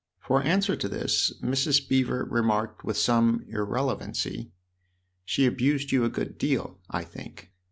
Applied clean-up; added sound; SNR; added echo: none; none; none; none.